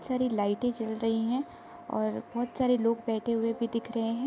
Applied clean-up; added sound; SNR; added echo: none; none; none; none.